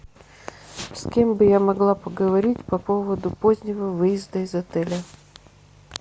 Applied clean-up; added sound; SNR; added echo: none; none; none; none.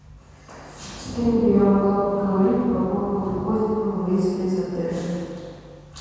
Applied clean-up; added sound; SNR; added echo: none; none; none; reverberation time 2.1 s.